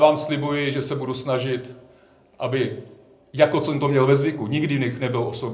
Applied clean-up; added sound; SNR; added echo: none; none; none; reverberation time 0.4 s.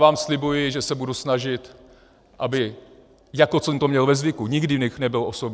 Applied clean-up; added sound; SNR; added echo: none; none; none; none.